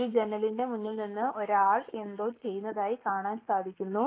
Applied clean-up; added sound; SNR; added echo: neural mask model Resemble Enhance denoiser.